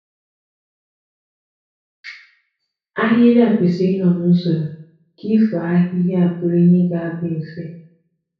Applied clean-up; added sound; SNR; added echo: none; none; none; reverberation time 0.6 s.